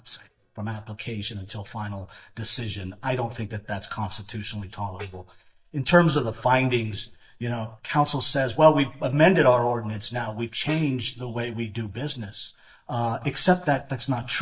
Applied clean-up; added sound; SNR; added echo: neural mask model DeepFilterNet 3.